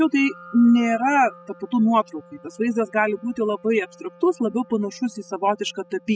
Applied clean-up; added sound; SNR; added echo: classical method spectral subtraction.